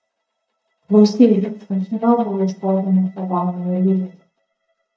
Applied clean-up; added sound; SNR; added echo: neural mask model DeepFilterNet 3.